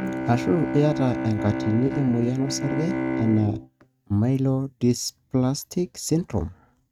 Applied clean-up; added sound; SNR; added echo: neural mask model RNNoise.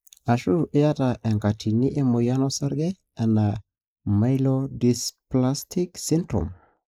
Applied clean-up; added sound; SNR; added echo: neural mask model Resemble Enhance denoiser.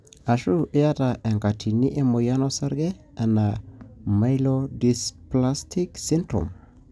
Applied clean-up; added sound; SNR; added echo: none; none; none; none.